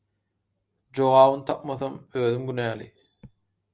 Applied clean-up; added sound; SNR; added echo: none; none; none; none.